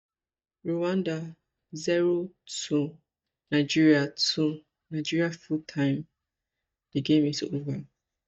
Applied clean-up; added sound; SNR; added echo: neural mask model DeepFilterNet 3.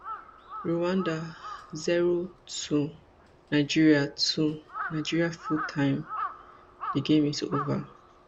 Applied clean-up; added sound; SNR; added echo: none; Crow; 12 dB; none.